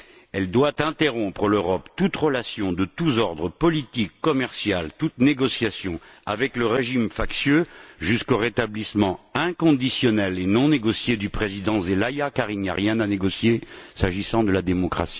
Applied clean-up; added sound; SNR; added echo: none; none; none; none.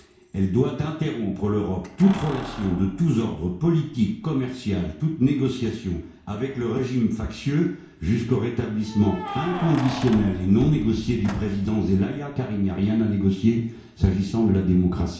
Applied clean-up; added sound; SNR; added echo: none; Keys jangling; 17 dB; reverberation time 0.6 s.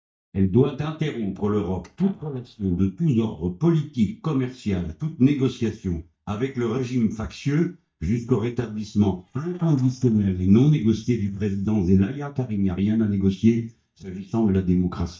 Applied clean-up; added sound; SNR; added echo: neural mask model DeepFilterNet 3.